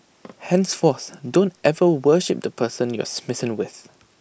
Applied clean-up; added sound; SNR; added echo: none; none; none; none.